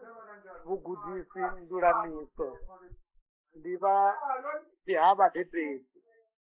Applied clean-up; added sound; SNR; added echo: neural mask model Resemble Enhance denoiser.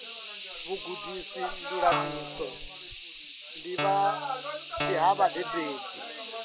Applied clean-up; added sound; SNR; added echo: none; Guitar + Hiss; 7 dB; none.